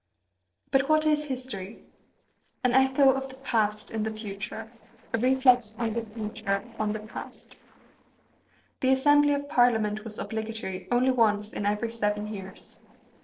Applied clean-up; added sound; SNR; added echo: neural separator model SepFormer DNS4.